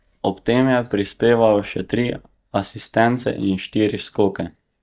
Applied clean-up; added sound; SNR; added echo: neural mask model DeepFilterNet 3.